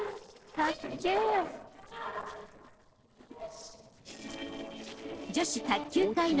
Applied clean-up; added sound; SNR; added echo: neural separator model SepFormer DNS4.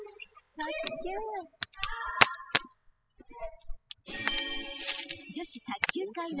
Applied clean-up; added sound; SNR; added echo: classical method spectral subtraction.